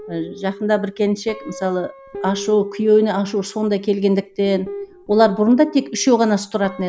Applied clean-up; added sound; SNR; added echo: none; Guitar; 16 dB; none.